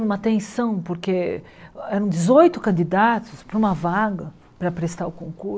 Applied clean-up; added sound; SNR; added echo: none; none; none; none.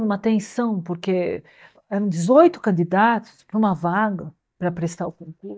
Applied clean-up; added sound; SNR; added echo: neural mask model DeepFilterNet 3.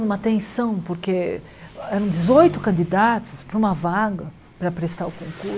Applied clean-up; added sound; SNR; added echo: none; Engine; 18 dB; none.